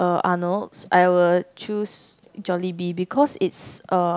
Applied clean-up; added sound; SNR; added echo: none; none; none; none.